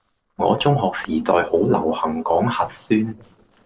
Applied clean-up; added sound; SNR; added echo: neural separator model SepFormer DNS4.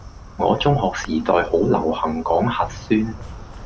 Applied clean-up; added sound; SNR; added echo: none; Insect; 15 dB; none.